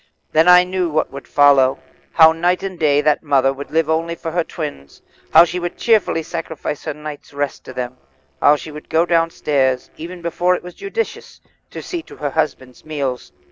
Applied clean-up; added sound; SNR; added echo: neural separator model SepFormer DNS4.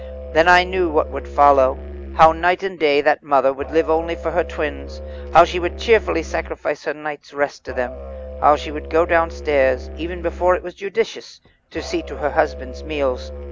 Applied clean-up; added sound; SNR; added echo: none; Musical instrument; 13 dB; none.